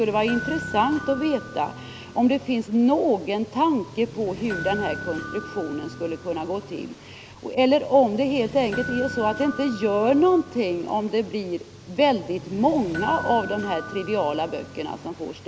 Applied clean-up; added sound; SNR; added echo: none; Traffic noise, roadway noise + Door / Bell; 13 dB; none.